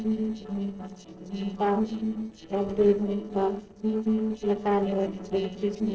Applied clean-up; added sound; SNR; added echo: neural separator model SepFormer DNS4.